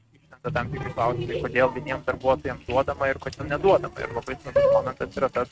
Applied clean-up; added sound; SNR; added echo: neural mask model RNNoise.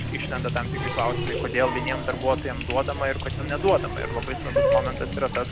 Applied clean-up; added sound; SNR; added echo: none; Water tap, faucet; 0 dB; none.